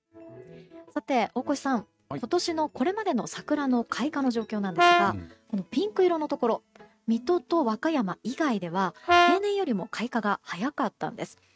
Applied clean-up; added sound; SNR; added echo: neural mask model RNNoise.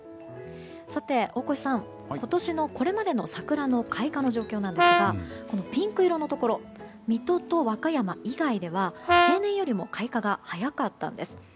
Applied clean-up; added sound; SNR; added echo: none; Brass instrument; -4 dB; none.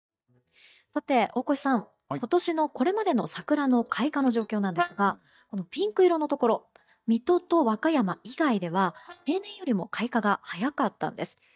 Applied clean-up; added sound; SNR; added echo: neural mask model DeepFilterNet 3.